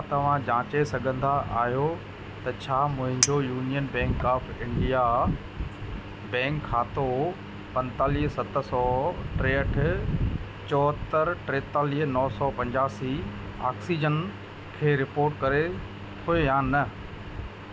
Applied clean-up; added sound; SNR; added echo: none; Chink, clink; 9 dB; none.